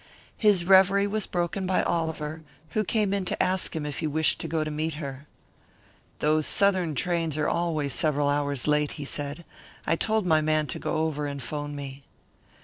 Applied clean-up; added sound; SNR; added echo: neural separator model SepFormer DNS4.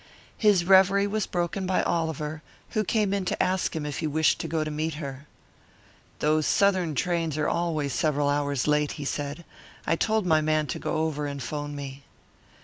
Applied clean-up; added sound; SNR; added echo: none; none; none; none.